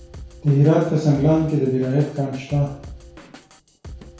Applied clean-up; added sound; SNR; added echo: none; Drum kit; 20 dB; reverberation time 0.6 s.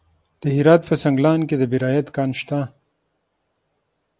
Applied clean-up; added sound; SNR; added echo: none; none; none; none.